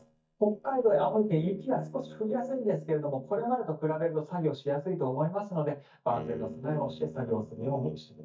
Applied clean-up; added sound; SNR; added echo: neural mask model DeepFilterNet 3.